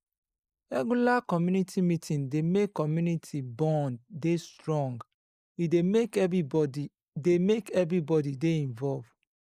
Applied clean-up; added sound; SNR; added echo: neural mask model Resemble Enhance denoiser.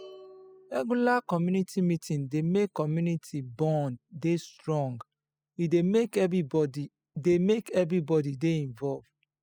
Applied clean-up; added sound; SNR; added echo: classical method spectral subtraction.